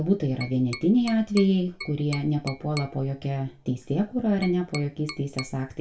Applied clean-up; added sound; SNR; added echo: none; Tap; 15 dB; reverberation time 0.3 s.